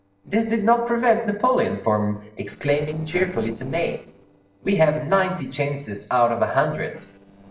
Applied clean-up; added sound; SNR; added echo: neural separator model SepFormer DNS4.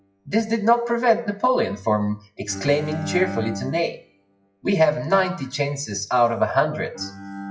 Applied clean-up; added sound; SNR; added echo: classical method WPE with log-MMSE.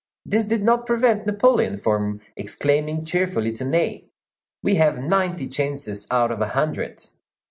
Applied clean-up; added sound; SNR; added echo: none; none; none; none.